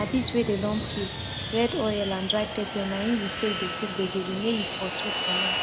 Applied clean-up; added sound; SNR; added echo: none; Fixed-wing aircraft, airplane; 3 dB; none.